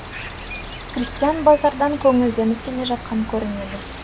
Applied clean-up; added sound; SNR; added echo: none; Cricket; 11 dB; none.